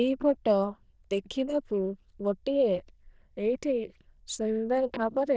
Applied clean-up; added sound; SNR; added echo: neural diffusion model UNIVERSE++.